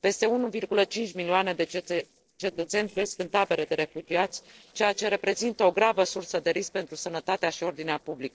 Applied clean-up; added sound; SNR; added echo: neural separator model SepFormer DNS4.